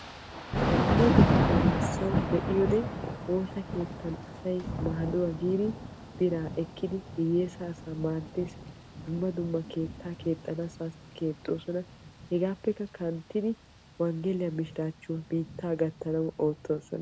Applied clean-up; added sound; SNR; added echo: none; Thunder / Rain; 1 dB; none.